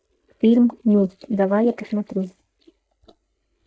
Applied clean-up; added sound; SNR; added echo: neural mask model DeepFilterNet 3.